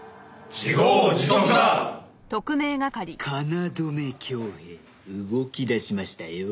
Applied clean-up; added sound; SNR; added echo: none; none; none; none.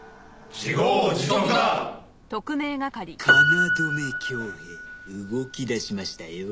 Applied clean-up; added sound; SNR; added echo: none; Piano; 1 dB; none.